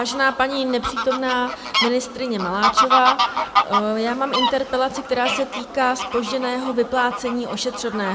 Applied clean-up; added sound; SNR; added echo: none; Fowl; 2 dB; none.